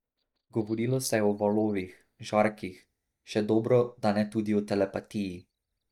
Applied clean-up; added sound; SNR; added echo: neural mask model DeepFilterNet 3.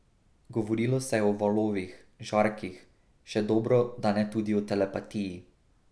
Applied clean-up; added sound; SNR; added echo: none; none; none; none.